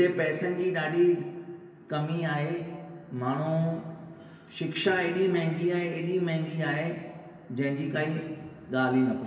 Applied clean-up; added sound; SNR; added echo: none; none; none; reverberation time 2.0 s.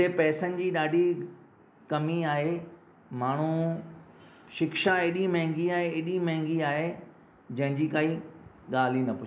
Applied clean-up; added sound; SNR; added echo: none; none; none; none.